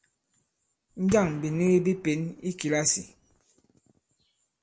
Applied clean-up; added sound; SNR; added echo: none; Gunshot, gunfire; 17 dB; none.